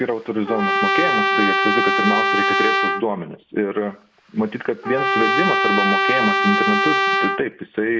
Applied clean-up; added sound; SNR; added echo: none; Trumpet; -3 dB; none.